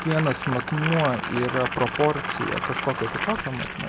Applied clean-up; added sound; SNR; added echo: none; Boiling; 4 dB; none.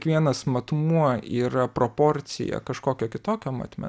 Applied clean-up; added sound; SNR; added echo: none; none; none; none.